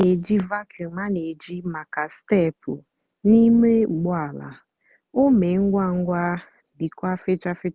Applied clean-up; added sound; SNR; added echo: none; none; none; none.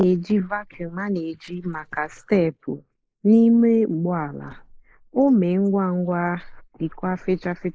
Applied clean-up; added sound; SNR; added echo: neural mask model Resemble Enhance denoiser.